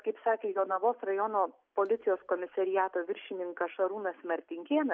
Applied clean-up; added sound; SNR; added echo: none; none; none; none.